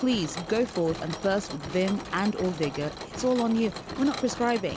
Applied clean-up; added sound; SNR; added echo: none; Mechanisms; 10 dB; none.